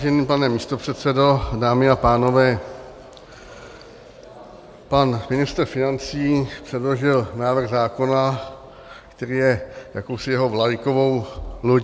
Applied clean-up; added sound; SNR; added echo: none; none; none; none.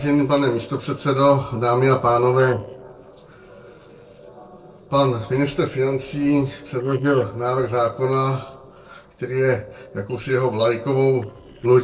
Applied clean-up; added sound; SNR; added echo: neural separator model SepFormer DNS4.